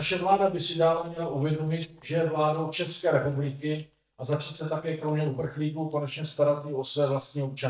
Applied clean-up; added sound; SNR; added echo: neural mask model DeepFilterNet 3.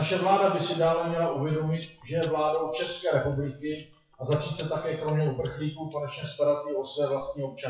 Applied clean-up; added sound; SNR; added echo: classical method WPE with log-MMSE.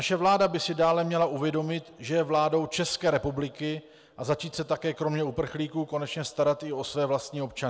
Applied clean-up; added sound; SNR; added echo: none; none; none; none.